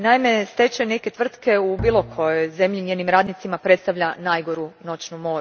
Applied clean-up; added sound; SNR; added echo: none; Bowed string instrument; 13 dB; none.